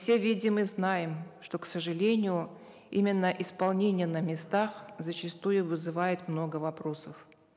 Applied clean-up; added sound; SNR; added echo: none; none; none; none.